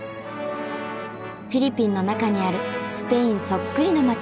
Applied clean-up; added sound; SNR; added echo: none; none; none; none.